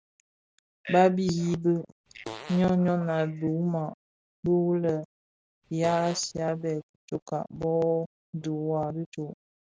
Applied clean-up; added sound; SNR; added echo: none; Fart; 16 dB; none.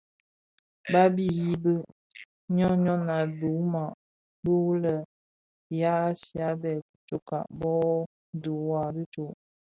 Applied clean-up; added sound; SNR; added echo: none; none; none; none.